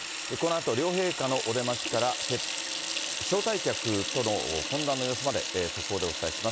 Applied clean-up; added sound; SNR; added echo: none; Sink (filling or washing) / Water tap, faucet; 3 dB; none.